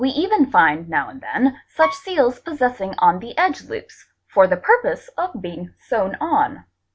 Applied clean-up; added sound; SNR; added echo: none; Piano; 13 dB; none.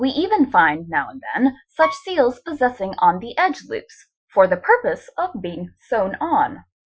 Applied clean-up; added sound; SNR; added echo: classical method Wiener filter.